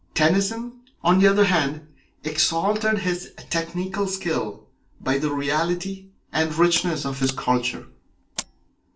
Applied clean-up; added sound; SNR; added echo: none; Mechanisms; 14 dB; reverberation time 0.3 s.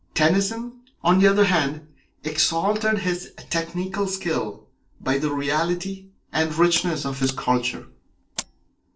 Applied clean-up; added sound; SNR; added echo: neural separator model SepFormer DNS4.